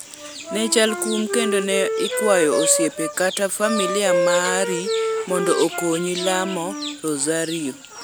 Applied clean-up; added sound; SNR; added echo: none; Wind instrument, woodwind instrument; 4 dB; none.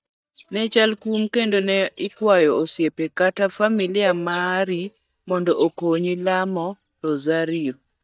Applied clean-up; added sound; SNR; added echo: neural mask model DeepFilterNet 3.